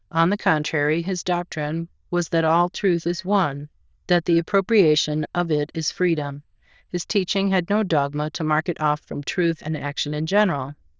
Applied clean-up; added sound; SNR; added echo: neural diffusion model UNIVERSE++.